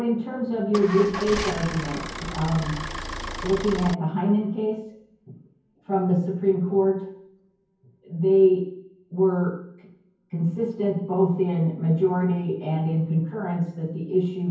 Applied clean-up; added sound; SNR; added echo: none; Idling / Engine starting / Motor vehicle (road); 7 dB; reverberation time 0.9 s.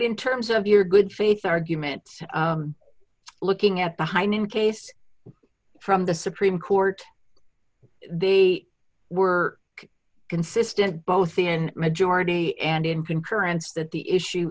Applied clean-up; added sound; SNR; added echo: none; none; none; none.